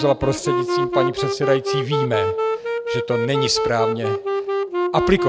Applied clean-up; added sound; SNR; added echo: none; Wind instrument, woodwind instrument; -1 dB; none.